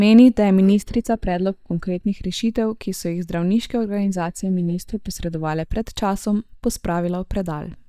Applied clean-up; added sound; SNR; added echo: neural mask model DeepFilterNet 3.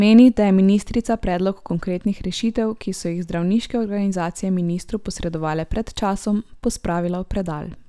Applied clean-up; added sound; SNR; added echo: none; none; none; none.